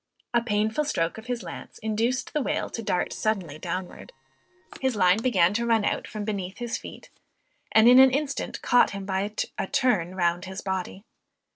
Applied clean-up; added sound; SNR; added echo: neural separator model SepFormer DNS4.